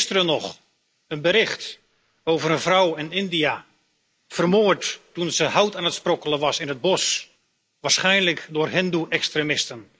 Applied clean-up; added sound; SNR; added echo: neural mask model Resemble Enhance denoiser.